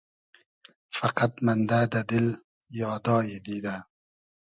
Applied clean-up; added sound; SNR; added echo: none; none; none; none.